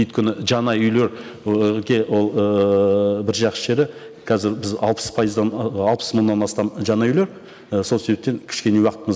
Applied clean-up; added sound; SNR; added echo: none; none; none; none.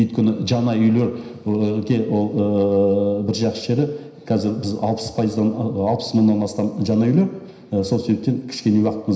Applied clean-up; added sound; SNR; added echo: none; none; none; reverberation time 0.9 s.